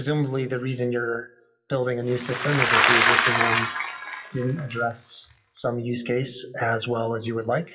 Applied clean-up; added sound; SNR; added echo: classical method WPE with log-MMSE.